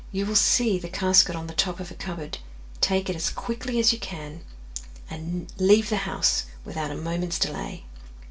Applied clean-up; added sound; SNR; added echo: none; none; none; reverberation time 0.2 s.